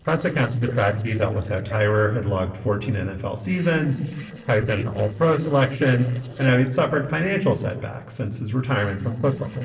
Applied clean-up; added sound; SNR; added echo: neural separator model SepFormer DNS4.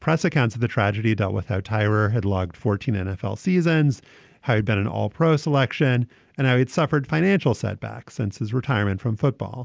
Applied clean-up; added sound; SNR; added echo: none; none; none; none.